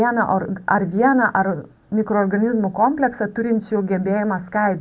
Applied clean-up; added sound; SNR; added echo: none; none; none; none.